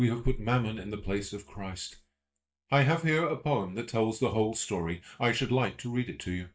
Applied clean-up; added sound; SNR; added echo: neural mask model DeepFilterNet 3.